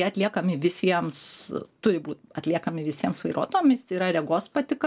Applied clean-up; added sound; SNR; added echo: none; none; none; none.